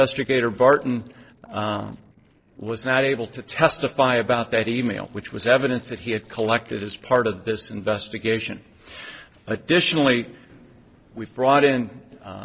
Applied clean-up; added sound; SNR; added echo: neural separator model SepFormer DNS4.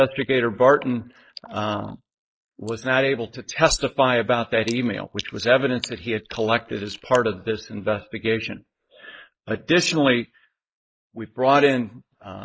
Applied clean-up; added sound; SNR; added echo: neural mask model Resemble Enhance denoiser.